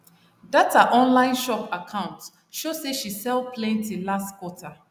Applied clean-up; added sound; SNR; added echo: none; none; none; none.